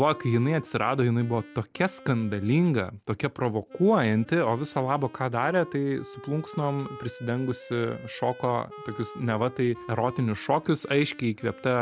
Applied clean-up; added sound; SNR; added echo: none; Wind instrument, woodwind instrument; 19 dB; none.